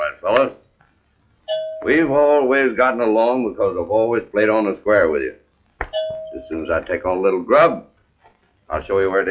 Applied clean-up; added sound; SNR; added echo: classical method log-MMSE.